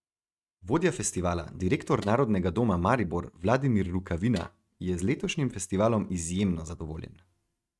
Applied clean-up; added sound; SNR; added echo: neural mask model RNNoise.